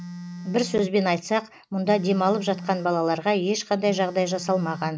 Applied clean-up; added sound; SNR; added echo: none; Telephone; 14 dB; none.